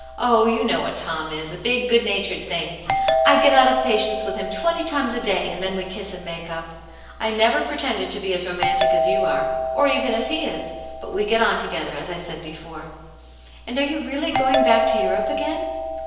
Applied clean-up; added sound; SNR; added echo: none; Doorbell; 3 dB; reverberation time 1.0 s.